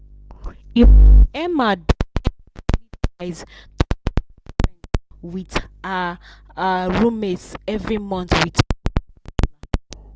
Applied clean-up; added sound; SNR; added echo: none; none; none; none.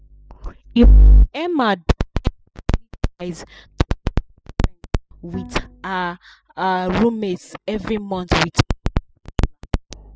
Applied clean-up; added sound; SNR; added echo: classical method spectral subtraction.